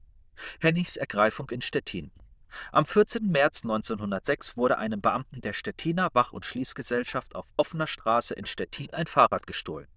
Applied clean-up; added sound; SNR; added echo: neural diffusion model UNIVERSE++.